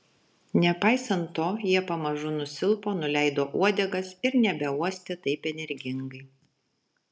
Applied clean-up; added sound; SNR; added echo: none; none; none; none.